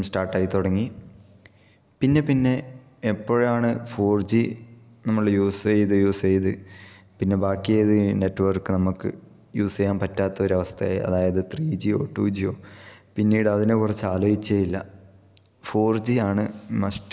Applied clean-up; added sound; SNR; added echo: none; none; none; none.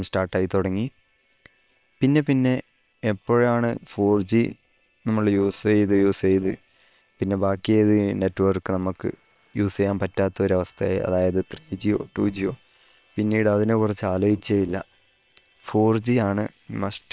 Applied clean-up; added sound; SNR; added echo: neural separator model SepFormer WHAM!.